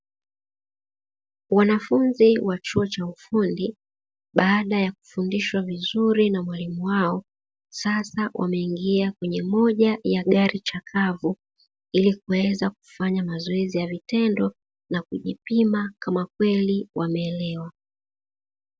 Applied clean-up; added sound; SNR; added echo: none; none; none; none.